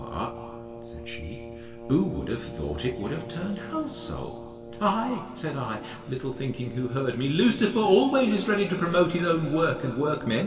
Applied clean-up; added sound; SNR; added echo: none; Brass instrument; 15 dB; reverberation time 2.2 s.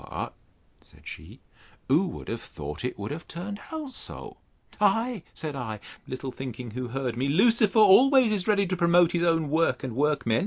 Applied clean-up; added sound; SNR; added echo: none; none; none; none.